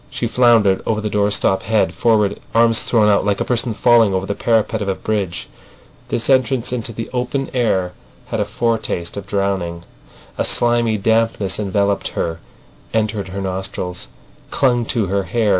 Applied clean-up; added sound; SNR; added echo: none; none; none; none.